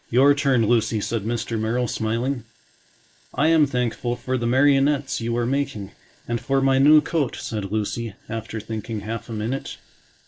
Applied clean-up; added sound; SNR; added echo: neural mask model Resemble Enhance denoiser.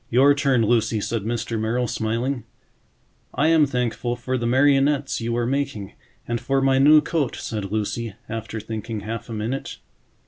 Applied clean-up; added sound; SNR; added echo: none; none; none; none.